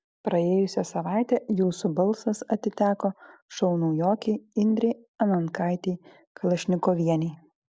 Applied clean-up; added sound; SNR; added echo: none; none; none; none.